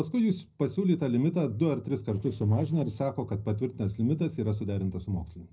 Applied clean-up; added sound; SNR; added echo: neural separator model SepFormer DNS4.